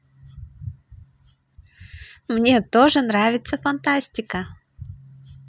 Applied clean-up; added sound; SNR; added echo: none; none; none; none.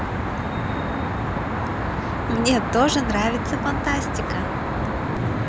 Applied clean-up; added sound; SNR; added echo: none; Traffic noise, roadway noise; -2 dB; none.